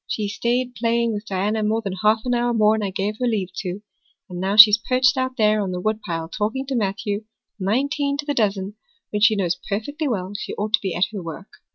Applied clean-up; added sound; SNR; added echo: none; none; none; none.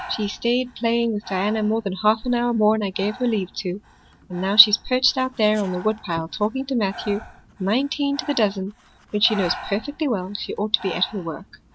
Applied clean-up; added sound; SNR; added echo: none; Breathing; 17 dB; none.